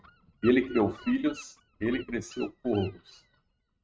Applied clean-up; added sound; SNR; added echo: neural mask model RNNoise.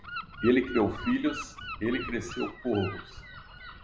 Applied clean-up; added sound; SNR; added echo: none; Gull, seagull / Wind; 10 dB; none.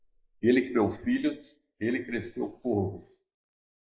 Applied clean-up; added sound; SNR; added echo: neural mask model Resemble Enhance denoiser.